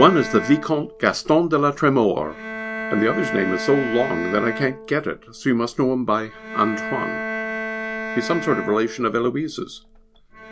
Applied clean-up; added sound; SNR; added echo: none; Bowed string instrument; 9 dB; none.